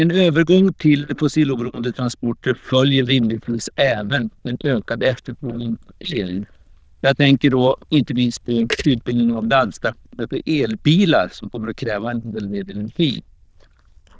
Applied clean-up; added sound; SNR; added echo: neural diffusion model UNIVERSE++.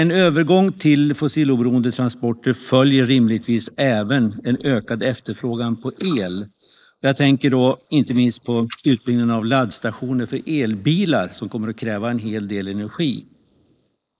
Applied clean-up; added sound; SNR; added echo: neural mask model Resemble Enhance denoiser.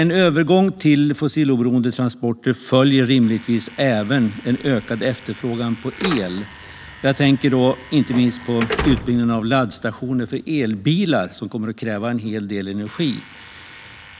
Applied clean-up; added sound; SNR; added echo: none; Slam / Alarm; 16 dB; none.